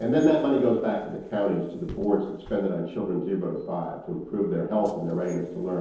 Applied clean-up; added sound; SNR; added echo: neural separator model SepFormer DNS4.